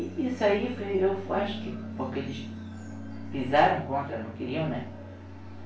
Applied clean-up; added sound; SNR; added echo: none; Piano; 11 dB; reverberation time 0.3 s.